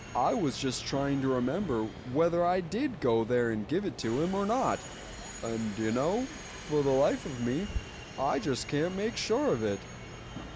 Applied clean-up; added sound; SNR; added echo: none; Subway, metro, underground; 12 dB; none.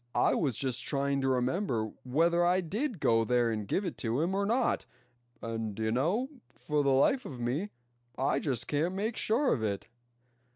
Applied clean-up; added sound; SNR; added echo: none; none; none; none.